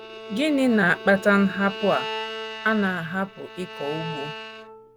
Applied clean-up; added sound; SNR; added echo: none; Bowed string instrument; 11 dB; none.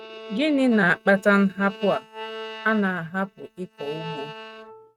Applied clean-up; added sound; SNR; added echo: neural mask model RNNoise.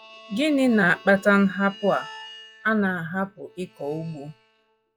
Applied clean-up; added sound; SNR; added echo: classical method log-MMSE.